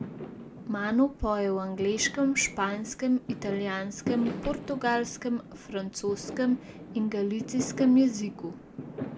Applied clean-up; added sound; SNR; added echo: none; Fireworks; 11 dB; none.